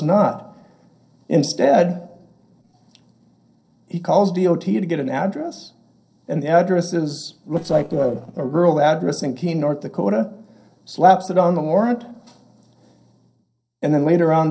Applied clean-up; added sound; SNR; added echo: neural separator model SepFormer DNS4.